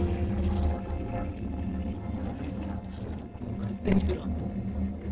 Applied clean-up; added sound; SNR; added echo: neural separator model SepFormer DNS4.